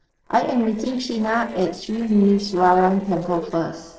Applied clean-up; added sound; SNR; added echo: neural separator model SepFormer DNS4.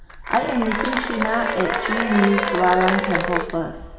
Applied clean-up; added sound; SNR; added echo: none; Applause / Cheering; 2 dB; reverberation time 1.6 s.